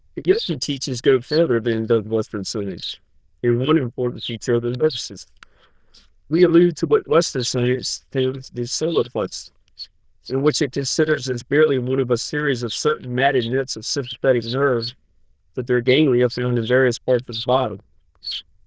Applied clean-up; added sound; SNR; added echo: neural diffusion model UNIVERSE++.